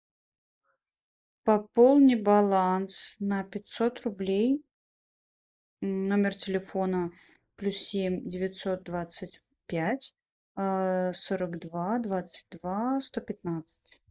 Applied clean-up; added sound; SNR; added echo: neural mask model Resemble Enhance denoiser.